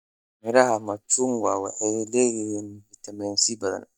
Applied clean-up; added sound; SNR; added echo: neural mask model DeepFilterNet 3.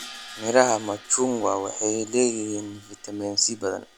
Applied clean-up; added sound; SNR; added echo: none; Crash cymbal; 20 dB; none.